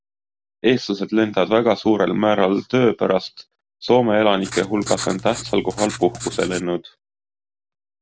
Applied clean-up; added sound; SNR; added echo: none; Writing; 12 dB; none.